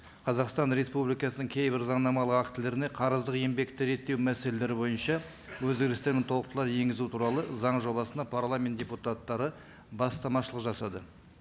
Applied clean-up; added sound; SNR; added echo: none; none; none; none.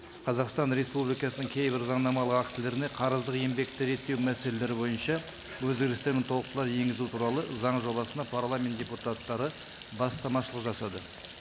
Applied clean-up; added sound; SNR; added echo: none; Water tap, faucet; 10 dB; none.